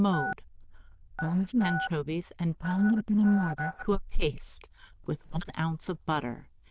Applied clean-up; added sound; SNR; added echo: neural diffusion model UNIVERSE++.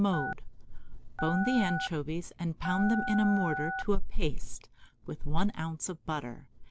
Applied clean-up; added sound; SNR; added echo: none; Telephone; 7 dB; none.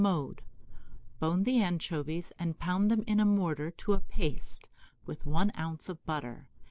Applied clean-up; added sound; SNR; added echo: neural mask model Resemble Enhance denoiser.